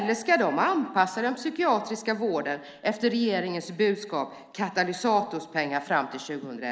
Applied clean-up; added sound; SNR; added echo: neural mask model Resemble Enhance denoiser.